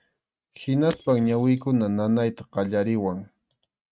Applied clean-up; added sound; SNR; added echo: neural mask model RNNoise.